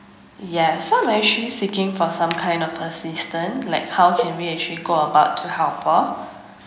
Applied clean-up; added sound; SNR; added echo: none; Cowbell; 10 dB; none.